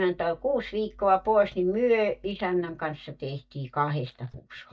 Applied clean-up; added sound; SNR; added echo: neural mask model DeepFilterNet 3.